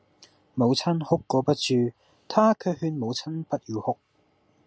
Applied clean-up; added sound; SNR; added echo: none; none; none; none.